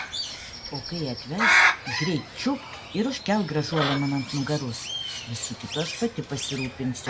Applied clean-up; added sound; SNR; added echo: none; Bird; 0 dB; none.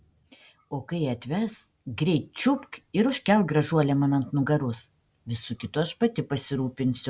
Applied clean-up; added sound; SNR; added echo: none; none; none; none.